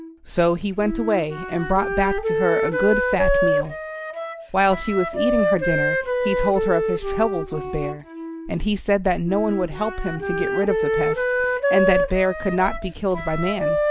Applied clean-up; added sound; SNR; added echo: none; Wind instrument, woodwind instrument; 1 dB; none.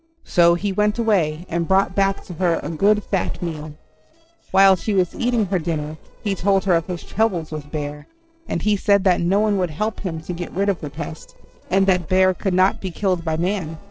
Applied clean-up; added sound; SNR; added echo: neural separator model SepFormer DNS4.